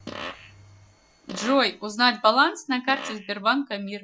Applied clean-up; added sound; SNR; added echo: classical method Wiener filter.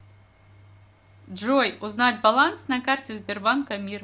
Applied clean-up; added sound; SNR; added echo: none; none; none; none.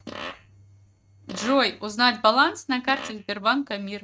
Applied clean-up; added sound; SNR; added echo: neural mask model RNNoise.